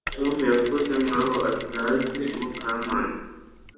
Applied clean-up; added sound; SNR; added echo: none; Mechanisms; 10 dB; reverberation time 0.9 s.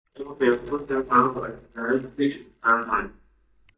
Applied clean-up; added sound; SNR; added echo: neural mask model DeepFilterNet 3.